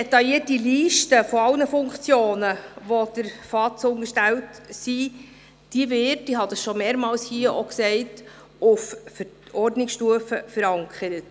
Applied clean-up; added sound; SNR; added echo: none; none; none; none.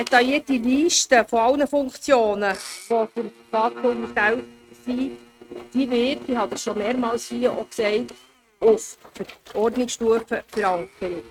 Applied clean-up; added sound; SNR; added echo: neural mask model RNNoise.